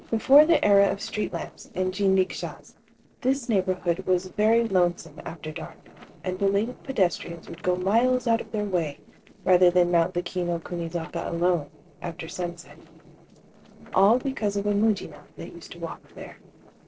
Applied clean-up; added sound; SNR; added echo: neural separator model SepFormer DNS4.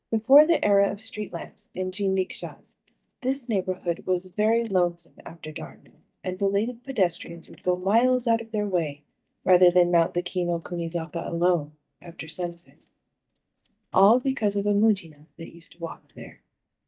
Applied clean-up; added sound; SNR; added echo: neural mask model DeepFilterNet 3.